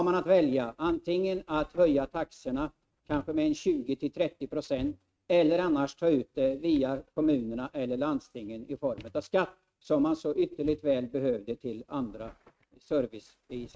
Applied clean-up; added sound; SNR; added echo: neural mask model RNNoise.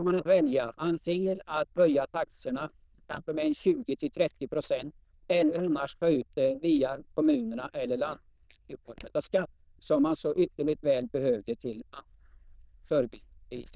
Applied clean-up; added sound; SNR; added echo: neural diffusion model UNIVERSE++.